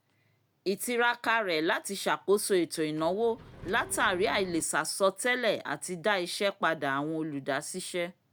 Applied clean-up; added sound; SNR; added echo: none; Engine; 17 dB; none.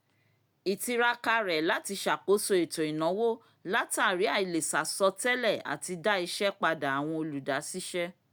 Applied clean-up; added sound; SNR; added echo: none; none; none; none.